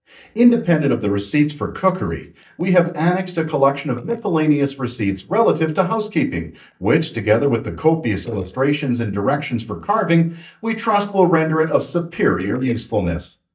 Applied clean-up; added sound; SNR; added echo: neural mask model DeepFilterNet 3.